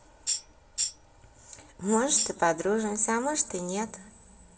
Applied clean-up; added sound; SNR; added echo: none; Tambourine; 1 dB; reverberation time 1.3 s.